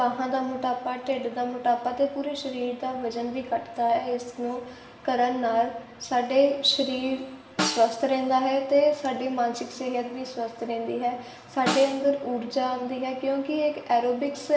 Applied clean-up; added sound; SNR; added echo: none; Snare drum; 10 dB; reverberation time 1.1 s.